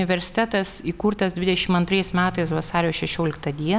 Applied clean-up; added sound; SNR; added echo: none; none; none; none.